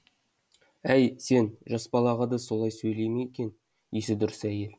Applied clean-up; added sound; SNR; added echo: none; none; none; none.